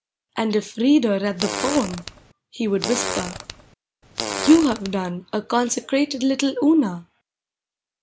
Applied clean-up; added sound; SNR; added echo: none; Fart; 7 dB; none.